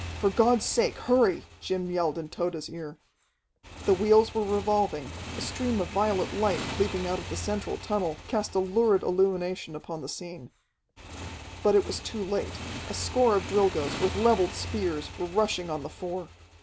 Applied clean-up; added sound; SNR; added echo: none; Motorcycle / Engine; 12 dB; none.